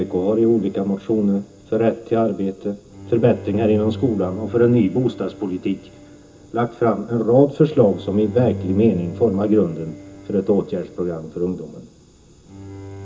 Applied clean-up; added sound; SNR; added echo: none; Bowed string instrument; 16 dB; reverberation time 0.2 s.